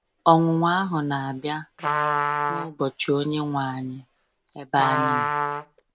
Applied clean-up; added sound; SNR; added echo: none; Trumpet; 4 dB; none.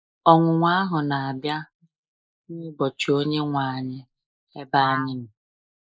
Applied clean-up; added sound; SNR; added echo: neural mask model Resemble Enhance denoiser.